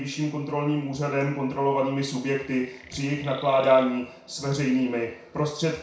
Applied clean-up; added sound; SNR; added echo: none; Chirp, tweet; 20 dB; reverberation time 0.6 s.